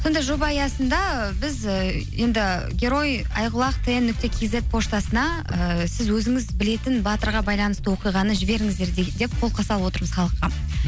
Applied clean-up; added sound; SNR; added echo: none; Boom; 11 dB; none.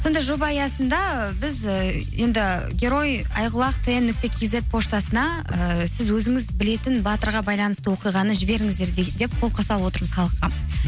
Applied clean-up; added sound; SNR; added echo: none; none; none; none.